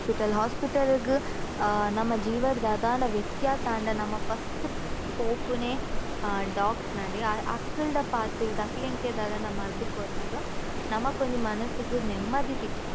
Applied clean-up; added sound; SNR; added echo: none; Stream; 2 dB; none.